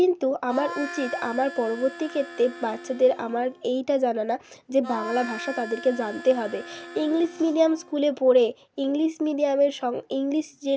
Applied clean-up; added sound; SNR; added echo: none; Harmonica; 14 dB; none.